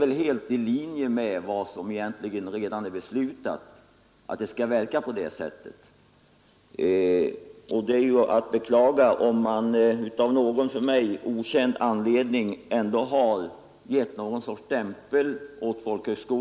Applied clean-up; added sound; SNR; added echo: none; none; none; none.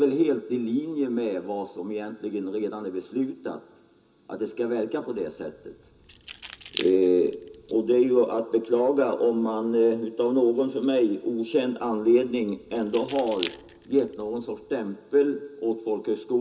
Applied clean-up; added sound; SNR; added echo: none; Keys jangling; 18 dB; reverberation time 0.2 s.